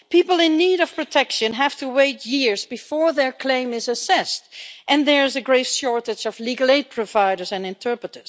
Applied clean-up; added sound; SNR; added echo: none; none; none; none.